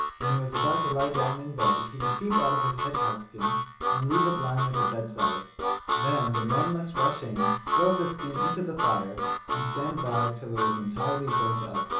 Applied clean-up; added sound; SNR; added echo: none; Harmonica; -2 dB; reverberation time 1.2 s.